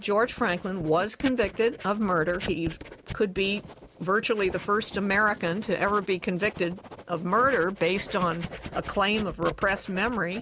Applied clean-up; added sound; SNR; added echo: none; Writing; 14 dB; none.